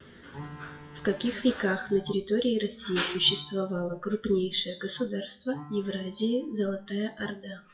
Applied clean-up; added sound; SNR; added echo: classical method WPE with log-MMSE.